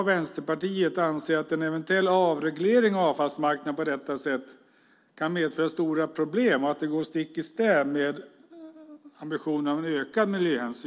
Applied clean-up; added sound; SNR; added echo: none; none; none; none.